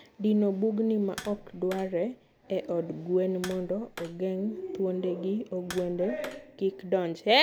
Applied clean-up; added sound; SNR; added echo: none; Tap; 19 dB; none.